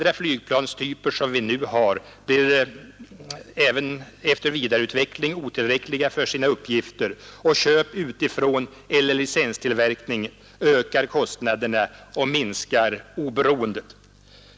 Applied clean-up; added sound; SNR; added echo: none; none; none; none.